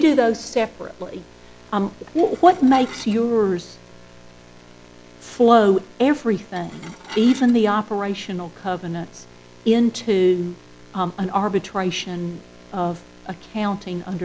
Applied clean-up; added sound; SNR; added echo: none; Dishes, pots, and pans / Glass; 17 dB; none.